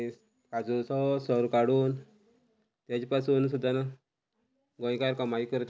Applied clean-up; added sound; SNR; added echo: none; none; none; none.